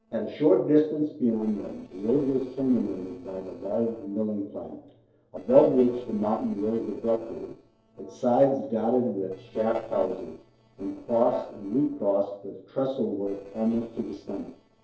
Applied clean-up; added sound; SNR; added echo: neural separator model SepFormer DNS4.